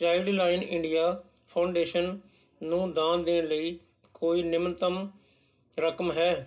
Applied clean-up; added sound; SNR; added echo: none; none; none; reverberation time 0.2 s.